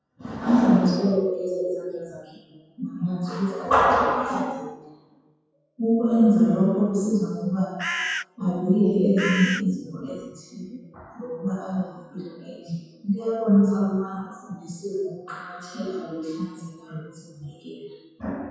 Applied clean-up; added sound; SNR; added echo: classical method WPE with log-MMSE.